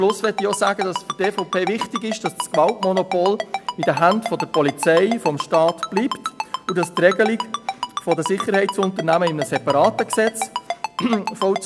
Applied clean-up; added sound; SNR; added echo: none; Ringtone; 7 dB; none.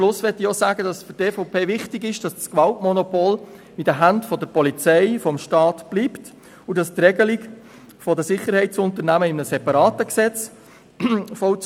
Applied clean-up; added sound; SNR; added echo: none; none; none; none.